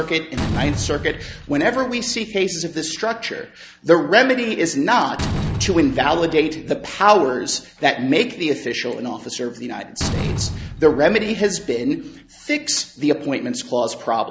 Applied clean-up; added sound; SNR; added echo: none; Slam; 11 dB; none.